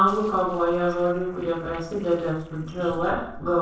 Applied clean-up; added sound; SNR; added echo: neural separator model SepFormer DNS4.